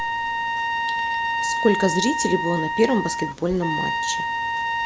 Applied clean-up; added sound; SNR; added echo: none; Trumpet; 0 dB; none.